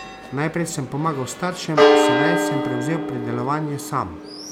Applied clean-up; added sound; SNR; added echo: none; Church bell; -4 dB; none.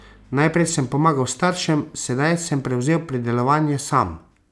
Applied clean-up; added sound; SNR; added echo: none; none; none; none.